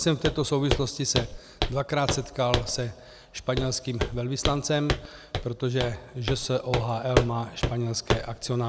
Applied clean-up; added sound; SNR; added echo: none; Walk, footsteps; 3 dB; none.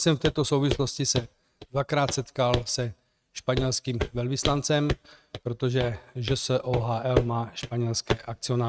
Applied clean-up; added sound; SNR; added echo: neural mask model RNNoise.